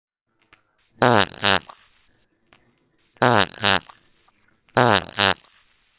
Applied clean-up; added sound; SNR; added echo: neural separator model SepFormer WHAMR!.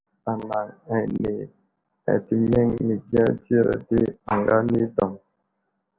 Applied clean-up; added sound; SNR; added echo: none; none; none; none.